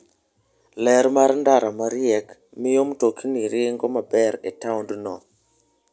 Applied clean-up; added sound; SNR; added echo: none; none; none; none.